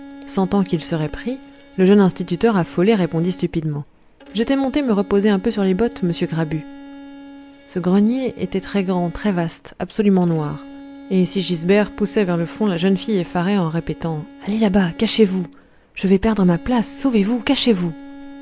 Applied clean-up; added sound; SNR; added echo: none; Bowed string instrument; 19 dB; none.